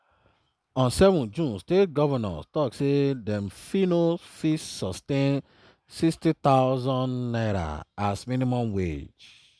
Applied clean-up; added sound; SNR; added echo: none; none; none; none.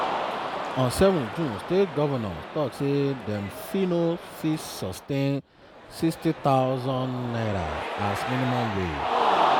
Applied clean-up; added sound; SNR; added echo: none; Cheering; 4 dB; none.